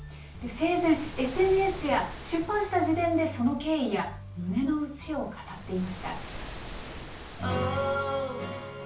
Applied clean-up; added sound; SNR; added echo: none; Waves, surf; 14 dB; reverberation time 0.3 s.